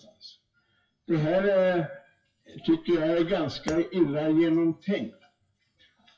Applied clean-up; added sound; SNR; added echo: classical method WPE with log-MMSE.